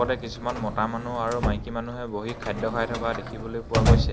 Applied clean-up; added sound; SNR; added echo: none; Drawer open or close; -2 dB; none.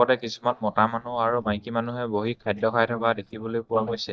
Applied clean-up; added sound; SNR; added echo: neural mask model DeepFilterNet 3.